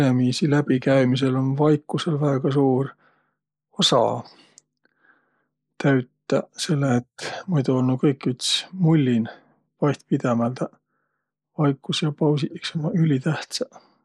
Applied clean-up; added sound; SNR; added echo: neural mask model Resemble Enhance denoiser.